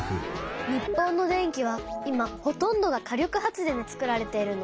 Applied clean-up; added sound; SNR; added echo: none; none; none; none.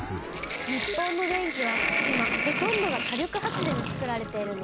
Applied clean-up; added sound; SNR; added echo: none; Sink (filling or washing); -1 dB; none.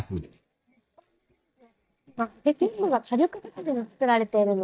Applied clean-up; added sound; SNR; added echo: neural mask model DeepFilterNet 3.